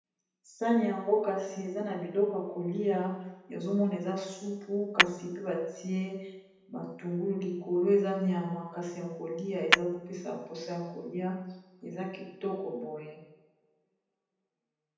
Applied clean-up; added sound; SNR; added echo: none; Tap / Hammer; 1 dB; reverberation time 0.9 s.